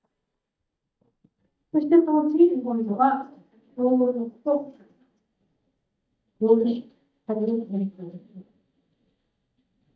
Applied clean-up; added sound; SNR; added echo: neural mask model DeepFilterNet 3.